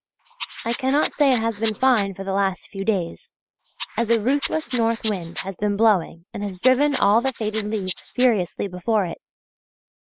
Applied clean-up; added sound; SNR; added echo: neural mask model Resemble Enhance denoiser.